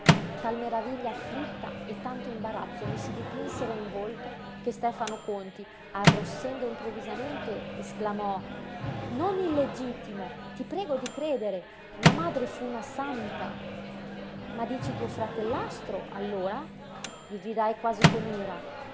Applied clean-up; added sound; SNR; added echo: none; Microwave oven; -2 dB; none.